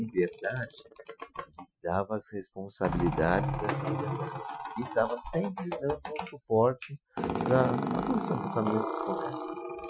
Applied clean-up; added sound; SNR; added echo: classical method Wiener filter.